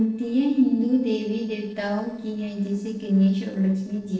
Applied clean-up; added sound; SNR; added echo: neural separator model SepFormer DNS4.